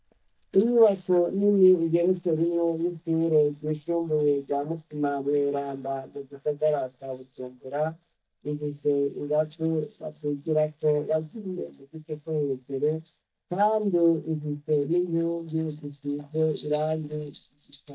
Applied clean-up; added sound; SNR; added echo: neural mask model DeepFilterNet 3.